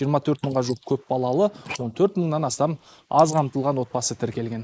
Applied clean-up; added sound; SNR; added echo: neural mask model Resemble Enhance denoiser.